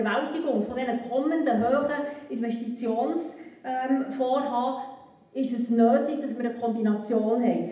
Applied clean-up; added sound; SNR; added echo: none; none; none; reverberation time 0.8 s.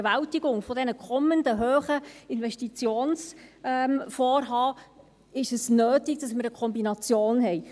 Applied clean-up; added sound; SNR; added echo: none; none; none; none.